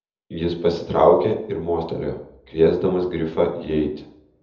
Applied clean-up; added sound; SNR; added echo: none; none; none; reverberation time 0.7 s.